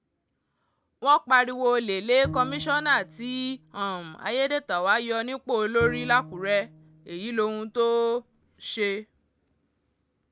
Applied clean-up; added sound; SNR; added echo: none; Bowed string instrument; 15 dB; none.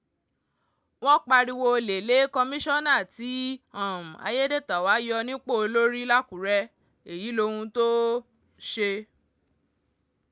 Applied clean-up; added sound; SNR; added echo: none; none; none; none.